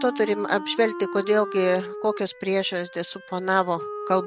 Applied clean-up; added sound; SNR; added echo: none; Wind instrument, woodwind instrument; 11 dB; none.